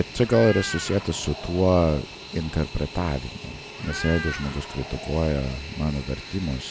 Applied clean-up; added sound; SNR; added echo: none; Meow + Fixed-wing aircraft, airplane; 12 dB; none.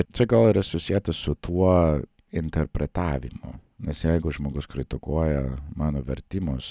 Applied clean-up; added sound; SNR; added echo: none; none; none; none.